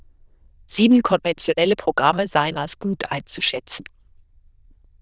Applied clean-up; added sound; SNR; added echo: neural diffusion model UNIVERSE++.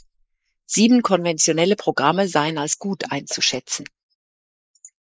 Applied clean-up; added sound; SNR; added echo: neural mask model Resemble Enhance denoiser.